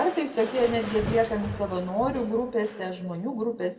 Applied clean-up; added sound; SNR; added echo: none; Crushing; 11 dB; reverberation time 1.1 s.